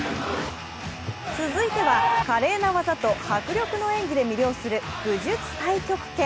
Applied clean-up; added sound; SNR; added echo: none; none; none; none.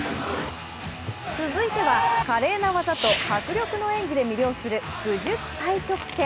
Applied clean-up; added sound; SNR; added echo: none; Fireworks; 11 dB; none.